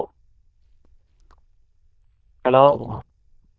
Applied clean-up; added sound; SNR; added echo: neural diffusion model UNIVERSE++.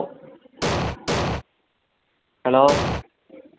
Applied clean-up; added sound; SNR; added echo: none; Explosion; -3 dB; none.